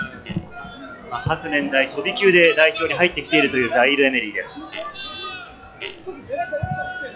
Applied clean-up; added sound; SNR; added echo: classical method log-MMSE.